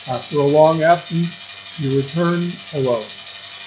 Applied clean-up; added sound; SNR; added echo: classical method log-MMSE.